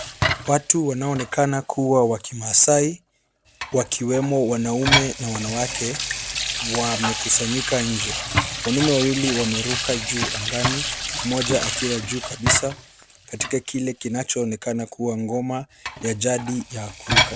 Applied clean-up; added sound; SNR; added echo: none; Sink (filling or washing) / Water tap, faucet; 4 dB; none.